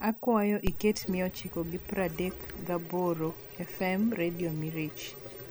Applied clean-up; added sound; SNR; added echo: none; Dog + Sink (filling or washing) / Water tap, faucet; 11 dB; none.